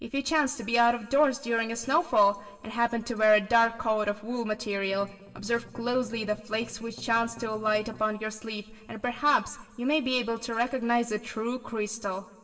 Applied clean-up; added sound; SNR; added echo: none; Strum; 19 dB; reverberation time 3.0 s.